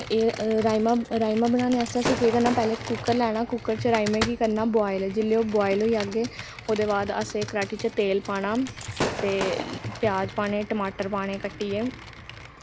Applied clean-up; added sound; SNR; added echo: none; Computer keyboard + Gunshot, gunfire / Fireworks; 10 dB; none.